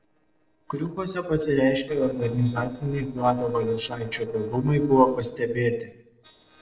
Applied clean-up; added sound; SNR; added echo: neural separator model SepFormer DNS4.